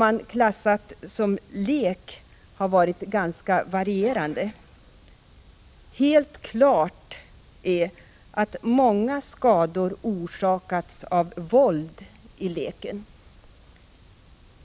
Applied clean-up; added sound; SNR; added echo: none; none; none; none.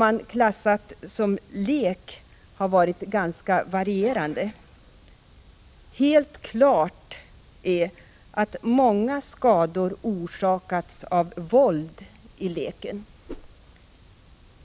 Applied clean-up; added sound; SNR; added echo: none; Whoosh, swoosh, swish; 15 dB; none.